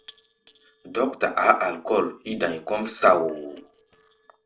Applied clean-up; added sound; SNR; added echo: neural separator model SepFormer DNS4.